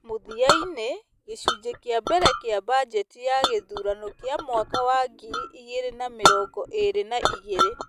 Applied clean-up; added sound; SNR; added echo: none; Chink, clink; 1 dB; none.